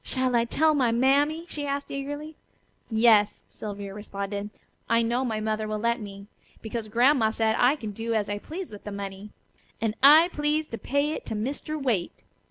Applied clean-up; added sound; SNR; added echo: none; none; none; none.